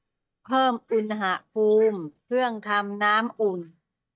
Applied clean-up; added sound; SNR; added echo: neural mask model DeepFilterNet 3.